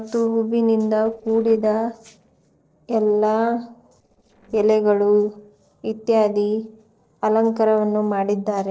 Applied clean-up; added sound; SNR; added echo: neural separator model SepFormer DNS4.